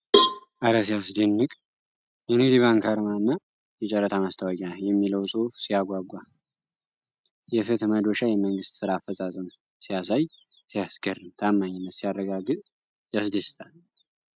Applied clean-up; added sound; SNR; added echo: neural mask model RNNoise.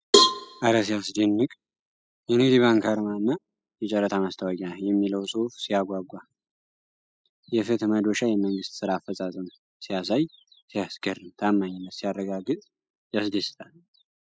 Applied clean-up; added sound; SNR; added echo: classical method spectral subtraction.